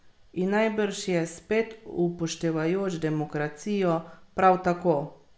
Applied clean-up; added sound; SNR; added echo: none; none; none; none.